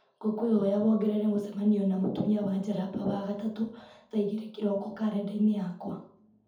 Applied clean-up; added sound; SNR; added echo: none; none; none; reverberation time 0.6 s.